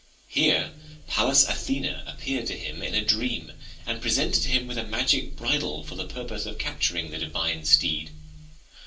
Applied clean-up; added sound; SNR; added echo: none; none; none; reverberation time 0.3 s.